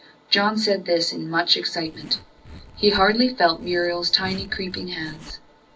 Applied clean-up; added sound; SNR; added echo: none; Zipper (clothing); 18 dB; reverberation time 0.4 s.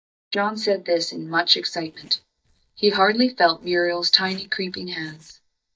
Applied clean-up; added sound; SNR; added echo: neural mask model DeepFilterNet 3.